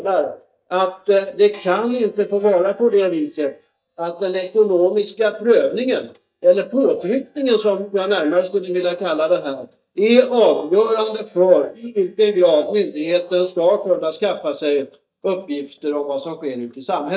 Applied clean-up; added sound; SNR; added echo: neural mask model DeepFilterNet 3.